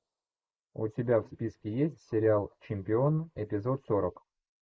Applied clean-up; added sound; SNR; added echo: neural mask model Resemble Enhance denoiser.